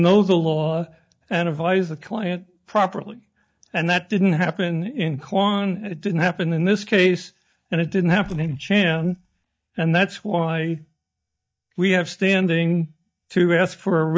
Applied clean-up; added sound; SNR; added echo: neural mask model DeepFilterNet 3.